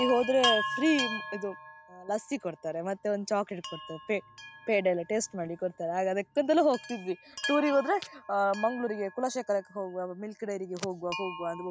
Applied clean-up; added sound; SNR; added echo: none; Chime; 9 dB; none.